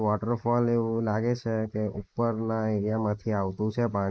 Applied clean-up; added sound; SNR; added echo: neural mask model Resemble Enhance denoiser.